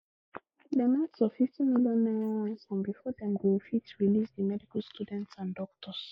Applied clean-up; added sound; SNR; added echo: neural mask model Resemble Enhance denoiser.